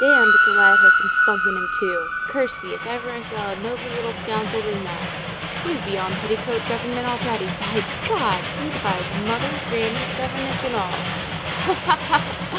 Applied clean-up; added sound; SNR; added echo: none; Train; -3 dB; none.